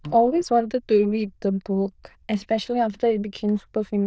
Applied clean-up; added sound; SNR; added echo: neural diffusion model UNIVERSE++.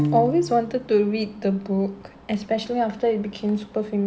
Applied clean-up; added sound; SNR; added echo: none; Piano; 10 dB; none.